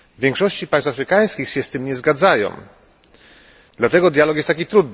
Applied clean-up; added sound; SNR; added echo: none; none; none; none.